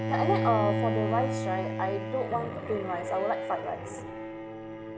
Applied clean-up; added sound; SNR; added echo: none; Bowed string instrument; 0 dB; none.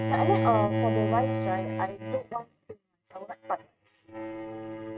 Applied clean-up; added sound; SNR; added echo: neural mask model RNNoise.